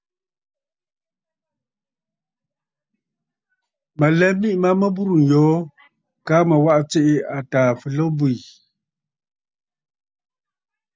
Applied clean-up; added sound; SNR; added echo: none; none; none; none.